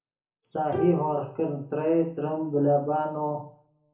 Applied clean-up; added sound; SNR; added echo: none; Bowed string instrument; 12 dB; reverberation time 0.6 s.